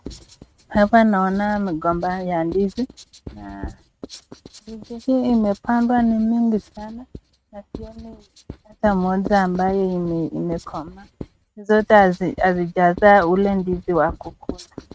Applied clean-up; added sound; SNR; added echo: neural mask model RNNoise.